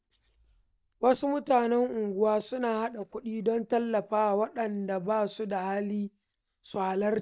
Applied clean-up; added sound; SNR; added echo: neural mask model DeepFilterNet 3.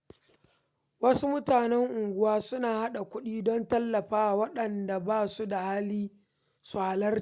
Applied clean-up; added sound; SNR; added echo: none; none; none; none.